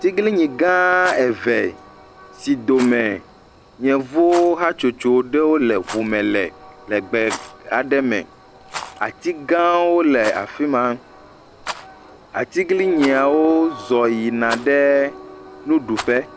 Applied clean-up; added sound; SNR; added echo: none; Train + Rattle; 17 dB; none.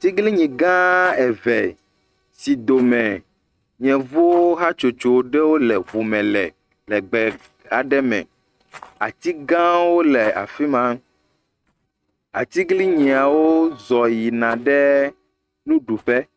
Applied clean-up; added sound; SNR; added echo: neural mask model RNNoise.